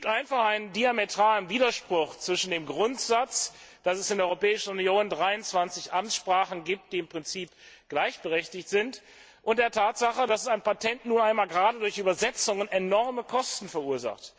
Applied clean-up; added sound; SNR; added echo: none; none; none; none.